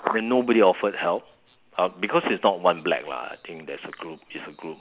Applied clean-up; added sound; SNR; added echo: none; none; none; none.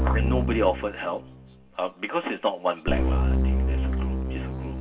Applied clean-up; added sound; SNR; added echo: none; Keyboard (musical); -4 dB; reverberation time 0.1 s.